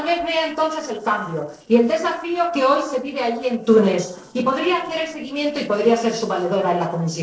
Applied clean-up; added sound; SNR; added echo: neural separator model SepFormer DNS4.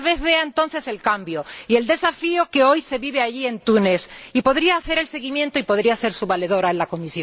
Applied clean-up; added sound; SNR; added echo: none; none; none; none.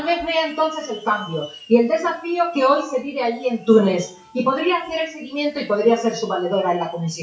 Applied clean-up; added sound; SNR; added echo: classical method WPE with log-MMSE.